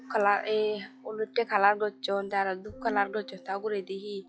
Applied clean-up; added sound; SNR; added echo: classical method log-MMSE.